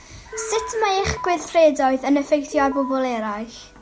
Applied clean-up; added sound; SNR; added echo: none; Alarm; 10 dB; none.